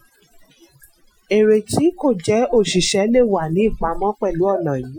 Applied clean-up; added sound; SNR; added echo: classical method Wiener filter.